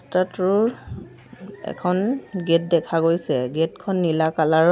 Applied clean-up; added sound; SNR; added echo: none; none; none; none.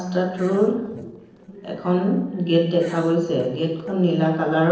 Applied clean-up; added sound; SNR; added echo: neural separator model SepFormer DNS4.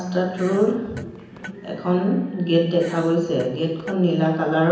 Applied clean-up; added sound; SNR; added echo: none; Fart; 19 dB; reverberation time 0.9 s.